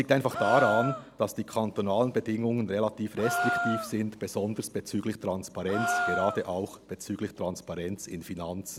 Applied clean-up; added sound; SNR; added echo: none; Gasp; 5 dB; none.